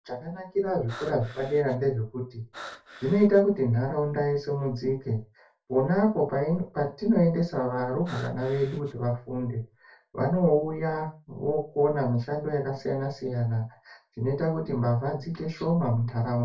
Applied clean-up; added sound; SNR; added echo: none; Breathing; 18 dB; reverberation time 0.2 s.